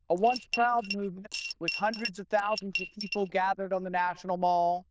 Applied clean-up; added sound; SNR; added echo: neural diffusion model UNIVERSE++.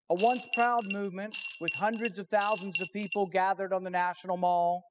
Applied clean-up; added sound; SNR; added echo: classical method spectral subtraction.